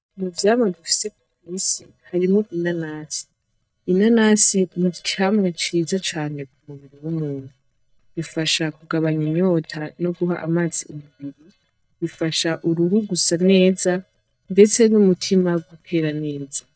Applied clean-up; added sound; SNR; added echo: neural mask model DeepFilterNet 3.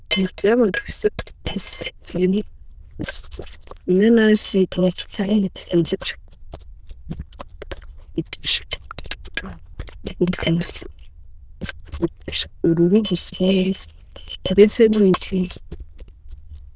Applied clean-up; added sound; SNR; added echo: neural diffusion model UNIVERSE++.